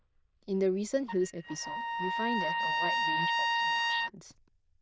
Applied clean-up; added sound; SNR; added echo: neural diffusion model UNIVERSE++.